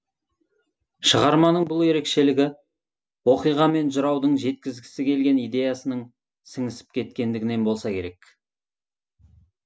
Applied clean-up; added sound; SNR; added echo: none; none; none; none.